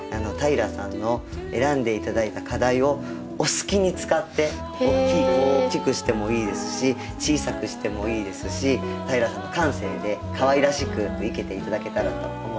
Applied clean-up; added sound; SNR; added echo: none; none; none; none.